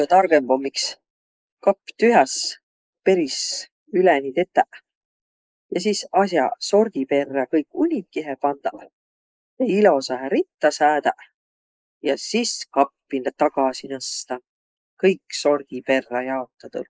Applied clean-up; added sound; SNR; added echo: neural mask model Resemble Enhance denoiser.